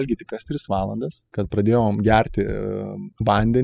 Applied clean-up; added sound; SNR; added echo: classical method spectral subtraction.